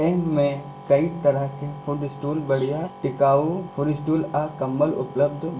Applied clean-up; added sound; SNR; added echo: none; none; none; reverberation time 0.2 s.